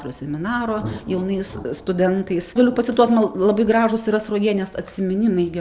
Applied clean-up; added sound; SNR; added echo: none; Thunder; 19 dB; none.